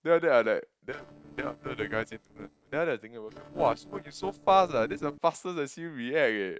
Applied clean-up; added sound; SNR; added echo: neural separator model SepFormer DNS4.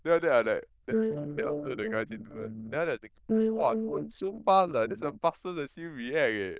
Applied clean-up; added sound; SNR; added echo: neural diffusion model UNIVERSE++.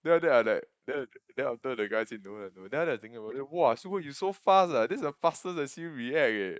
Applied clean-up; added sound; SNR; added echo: neural mask model Resemble Enhance denoiser.